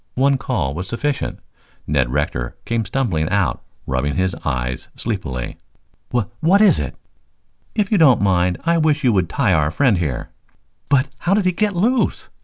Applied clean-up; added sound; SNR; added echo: none; none; none; none.